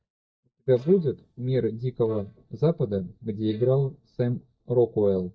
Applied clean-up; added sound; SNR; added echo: neural mask model DeepFilterNet 3.